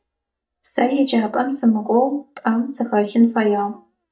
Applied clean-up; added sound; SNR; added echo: neural mask model DeepFilterNet 3.